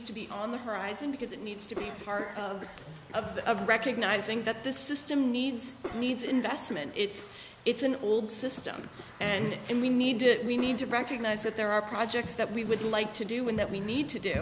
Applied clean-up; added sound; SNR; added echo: none; Cough + Knock / Wood; 17 dB; none.